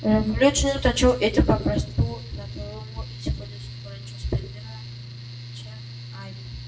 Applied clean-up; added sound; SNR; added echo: none; Mechanical fan; 12 dB; reverberation time 0.5 s.